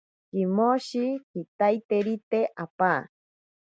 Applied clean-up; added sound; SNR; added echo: none; none; none; none.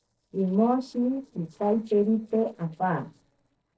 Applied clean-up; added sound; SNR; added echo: neural separator model SepFormer DNS4.